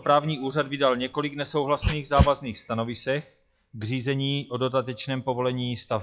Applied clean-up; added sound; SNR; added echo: classical method log-MMSE.